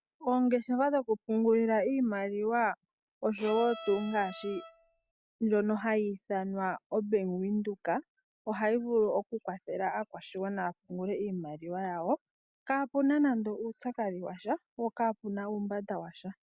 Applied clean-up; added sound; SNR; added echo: none; Bowed string instrument; 13 dB; none.